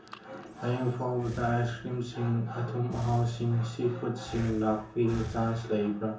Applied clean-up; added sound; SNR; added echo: none; Breathing; 16 dB; reverberation time 0.6 s.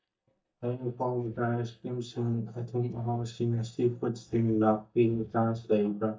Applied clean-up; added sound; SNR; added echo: neural mask model DeepFilterNet 3.